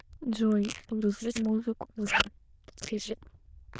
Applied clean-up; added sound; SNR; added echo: neural diffusion model UNIVERSE++.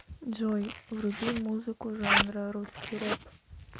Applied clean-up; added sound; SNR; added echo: none; Zipper (clothing); -1 dB; none.